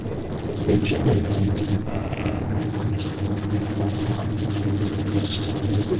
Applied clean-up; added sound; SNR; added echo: neural separator model SepFormer DNS4.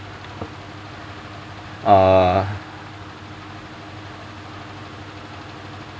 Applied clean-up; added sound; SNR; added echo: none; none; none; none.